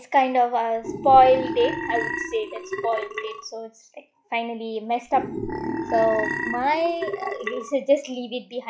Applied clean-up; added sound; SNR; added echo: classical method log-MMSE.